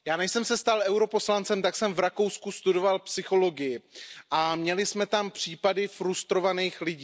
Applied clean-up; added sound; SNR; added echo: none; none; none; none.